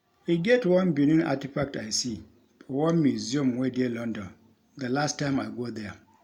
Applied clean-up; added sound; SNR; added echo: none; none; none; none.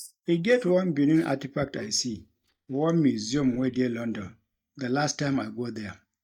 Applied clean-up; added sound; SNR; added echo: neural mask model DeepFilterNet 3.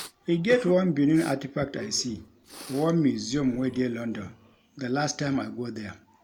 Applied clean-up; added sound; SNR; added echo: none; Respiratory sounds; 18 dB; none.